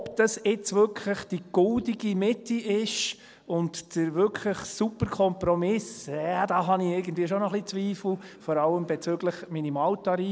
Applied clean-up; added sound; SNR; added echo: none; none; none; none.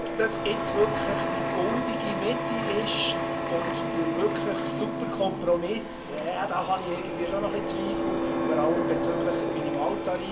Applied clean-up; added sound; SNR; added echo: none; Printer; -1 dB; reverberation time 0.2 s.